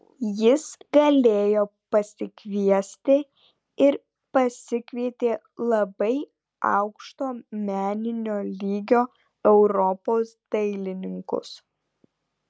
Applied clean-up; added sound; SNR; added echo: none; none; none; none.